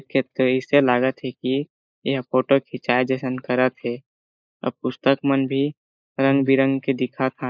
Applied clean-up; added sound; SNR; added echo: neural mask model Resemble Enhance denoiser.